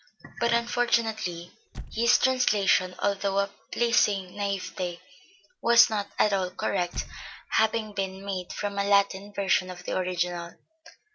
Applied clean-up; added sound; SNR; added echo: none; Squeak / Slam; 17 dB; none.